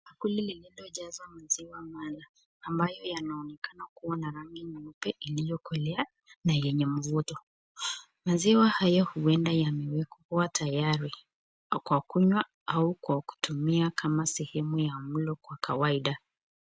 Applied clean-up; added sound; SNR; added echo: none; none; none; none.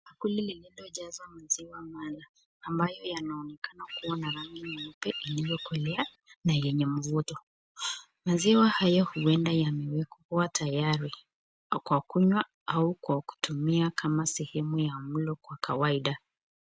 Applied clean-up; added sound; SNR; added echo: none; Bird vocalization, bird call, bird song; 12 dB; none.